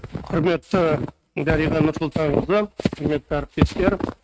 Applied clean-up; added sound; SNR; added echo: neural mask model RNNoise.